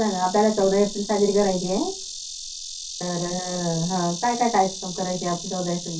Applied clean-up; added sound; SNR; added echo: none; Insect; 10 dB; reverberation time 0.3 s.